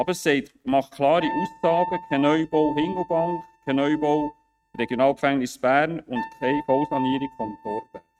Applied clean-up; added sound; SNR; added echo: neural mask model RNNoise.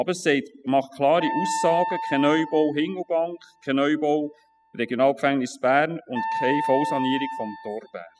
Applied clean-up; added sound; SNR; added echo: classical method spectral subtraction.